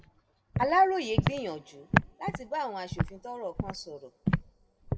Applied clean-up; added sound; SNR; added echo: none; Walk, footsteps; 1 dB; reverberation time 1.8 s.